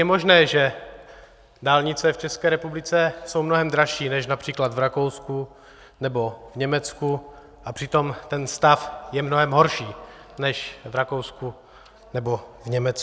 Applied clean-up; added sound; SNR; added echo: none; none; none; none.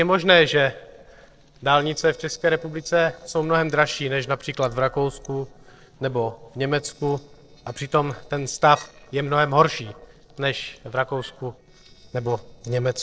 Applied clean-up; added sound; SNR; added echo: neural separator model SepFormer DNS4.